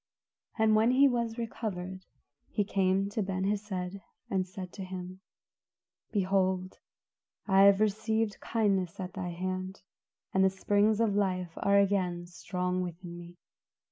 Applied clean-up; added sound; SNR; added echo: neural mask model Resemble Enhance denoiser.